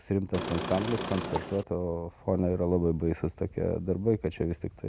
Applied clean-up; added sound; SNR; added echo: none; Engine / Car; 5 dB; none.